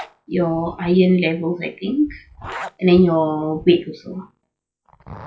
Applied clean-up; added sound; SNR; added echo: classical method log-MMSE.